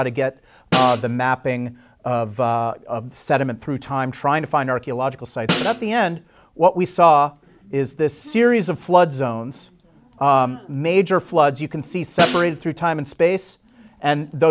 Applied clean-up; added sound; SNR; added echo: none; Snare drum; 7 dB; none.